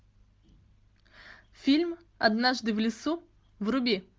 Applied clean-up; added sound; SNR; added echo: none; none; none; none.